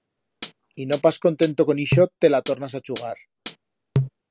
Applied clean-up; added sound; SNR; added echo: none; Hi-hat; 7 dB; none.